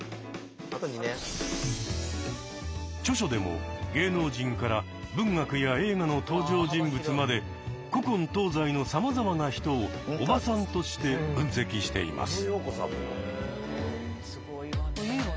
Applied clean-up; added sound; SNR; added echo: none; none; none; none.